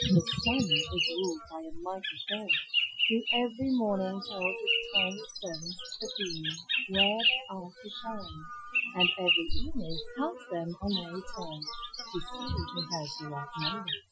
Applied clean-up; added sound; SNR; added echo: classical method Wiener filter.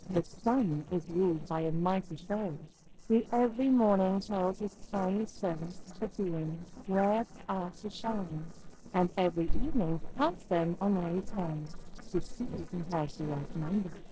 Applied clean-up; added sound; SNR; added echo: neural separator model SepFormer DNS4.